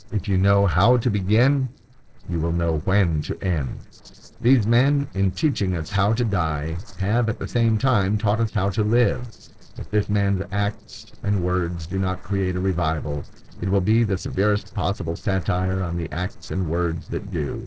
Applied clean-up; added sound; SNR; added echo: neural separator model SepFormer DNS4.